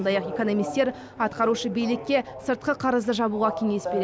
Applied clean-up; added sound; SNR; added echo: none; none; none; none.